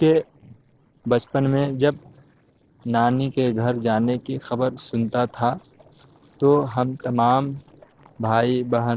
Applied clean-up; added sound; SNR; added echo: neural separator model SepFormer DNS4.